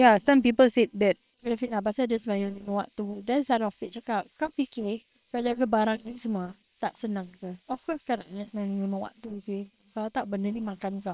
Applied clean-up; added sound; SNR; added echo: neural separator model SepFormer WHAM!.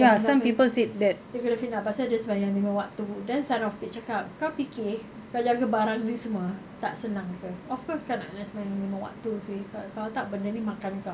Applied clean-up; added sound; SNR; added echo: none; none; none; none.